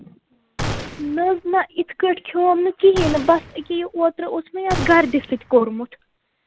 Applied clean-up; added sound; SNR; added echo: none; Gunshot, gunfire; 10 dB; none.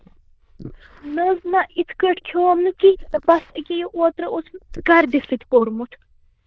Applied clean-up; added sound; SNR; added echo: neural diffusion model UNIVERSE++.